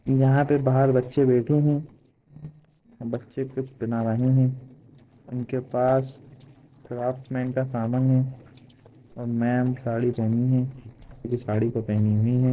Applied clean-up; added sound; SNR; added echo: neural separator model SepFormer DNS4.